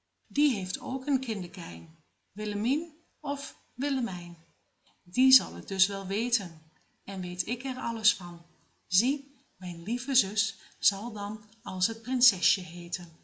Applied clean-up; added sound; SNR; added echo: none; none; none; none.